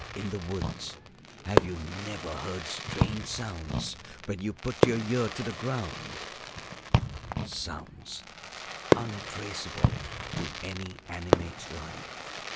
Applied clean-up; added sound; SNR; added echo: none; Fireworks; -4 dB; none.